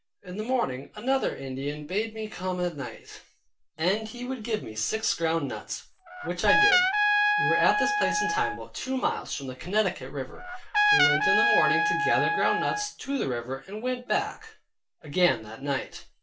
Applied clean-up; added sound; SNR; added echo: none; Trumpet; -3 dB; reverberation time 0.2 s.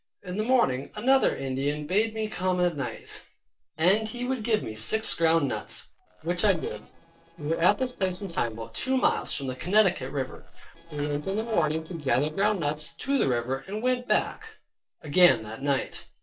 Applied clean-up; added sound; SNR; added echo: neural separator model SepFormer DNS4.